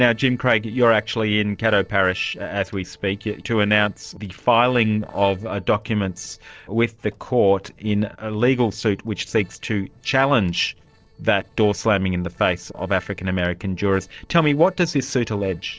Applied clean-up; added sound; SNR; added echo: neural separator model SepFormer DNS4.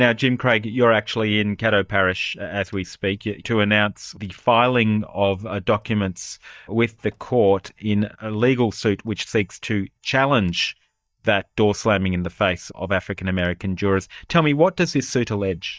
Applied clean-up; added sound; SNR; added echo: neural mask model DeepFilterNet 3.